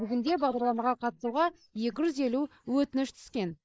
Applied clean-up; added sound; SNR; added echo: neural mask model Resemble Enhance denoiser.